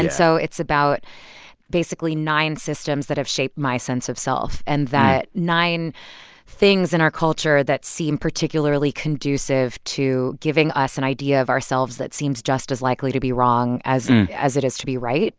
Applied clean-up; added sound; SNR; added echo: none; none; none; none.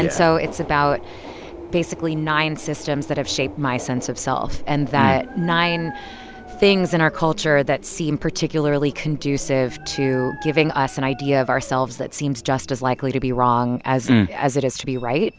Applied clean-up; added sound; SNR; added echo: none; Subway, metro, underground + Dog; 16 dB; none.